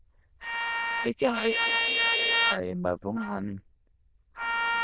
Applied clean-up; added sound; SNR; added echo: neural diffusion model UNIVERSE++.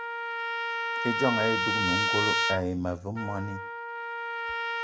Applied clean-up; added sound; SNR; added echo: none; Trumpet; -2 dB; none.